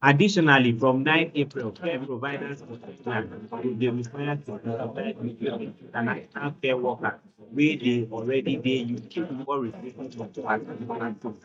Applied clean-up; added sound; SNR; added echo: neural mask model DeepFilterNet 3.